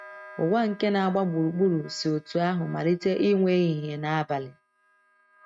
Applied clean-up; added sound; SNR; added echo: neural mask model RNNoise.